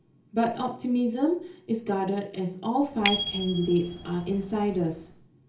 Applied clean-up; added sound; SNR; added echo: none; Bicycle bell; 6 dB; reverberation time 0.3 s.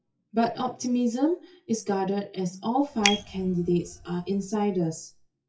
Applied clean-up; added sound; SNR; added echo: classical method WPE with log-MMSE.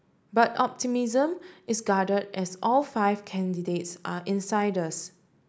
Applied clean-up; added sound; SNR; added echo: none; none; none; none.